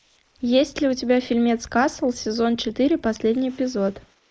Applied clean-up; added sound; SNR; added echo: neural mask model Resemble Enhance denoiser.